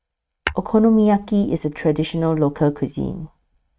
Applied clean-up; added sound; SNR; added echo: neural mask model RNNoise.